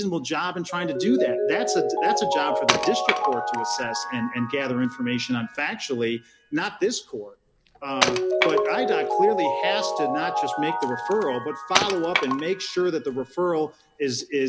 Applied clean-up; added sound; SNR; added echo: none; Mallet percussion + Wood; 0 dB; none.